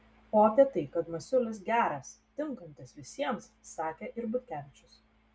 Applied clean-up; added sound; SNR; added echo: none; none; none; none.